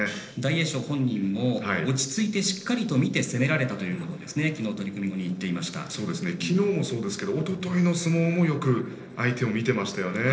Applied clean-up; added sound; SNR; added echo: neural separator model SepFormer DNS4.